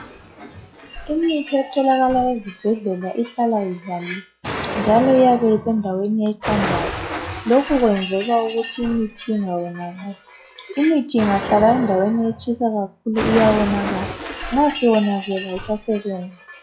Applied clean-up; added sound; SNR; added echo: classical method log-MMSE.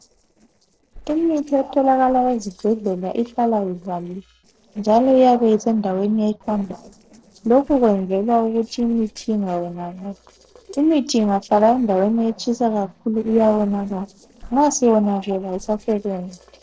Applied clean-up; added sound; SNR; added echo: neural separator model SepFormer DNS4.